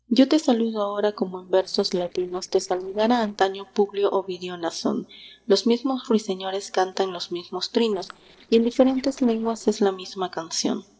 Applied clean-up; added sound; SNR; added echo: neural separator model SepFormer DNS4.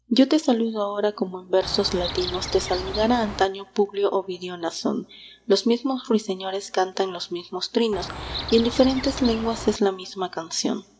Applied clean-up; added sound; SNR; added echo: none; Chirp, tweet; 9 dB; reverberation time 0.7 s.